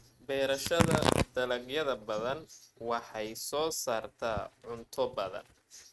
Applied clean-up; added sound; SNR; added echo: neural mask model RNNoise.